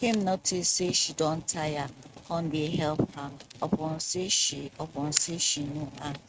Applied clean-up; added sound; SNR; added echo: neural mask model RNNoise.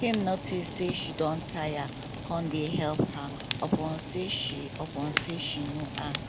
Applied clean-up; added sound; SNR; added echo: none; Fire; 4 dB; none.